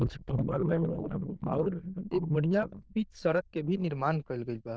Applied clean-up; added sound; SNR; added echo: neural diffusion model UNIVERSE++.